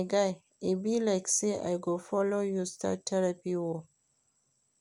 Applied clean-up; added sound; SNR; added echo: none; none; none; none.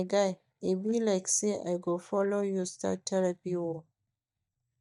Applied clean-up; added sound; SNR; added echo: neural mask model DeepFilterNet 3.